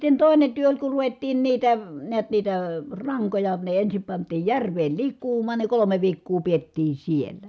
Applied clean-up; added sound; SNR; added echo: none; none; none; none.